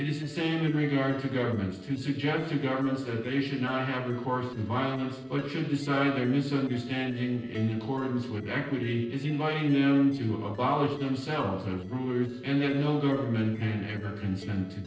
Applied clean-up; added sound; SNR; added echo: neural separator model SepFormer DNS4.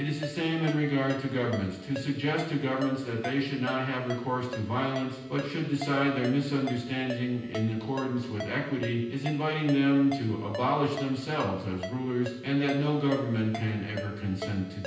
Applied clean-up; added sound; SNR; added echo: none; Ringtone; 13 dB; reverberation time 0.9 s.